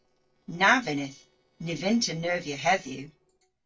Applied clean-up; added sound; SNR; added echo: neural separator model SepFormer DNS4.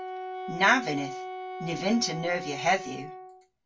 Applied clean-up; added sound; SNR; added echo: none; Wind instrument, woodwind instrument; 8 dB; reverberation time 0.2 s.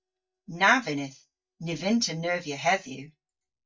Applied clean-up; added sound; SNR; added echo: neural mask model DeepFilterNet 3.